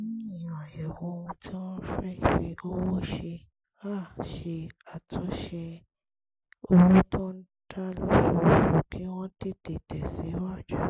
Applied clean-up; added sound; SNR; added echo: none; none; none; none.